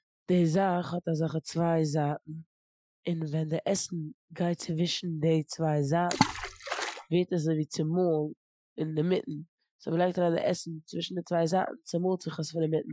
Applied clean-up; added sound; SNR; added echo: classical method Wiener filter.